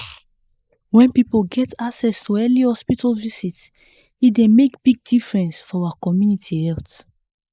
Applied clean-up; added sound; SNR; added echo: neural mask model Resemble Enhance denoiser.